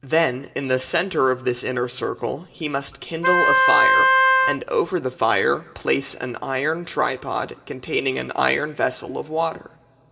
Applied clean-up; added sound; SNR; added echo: none; Wind instrument, woodwind instrument; -5 dB; reverberation time 2.8 s.